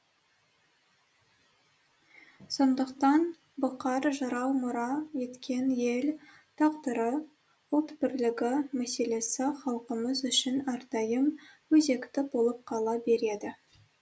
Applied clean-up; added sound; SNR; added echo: none; none; none; none.